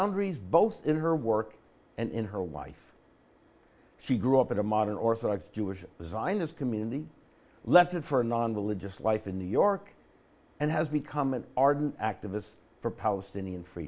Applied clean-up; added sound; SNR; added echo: none; none; none; none.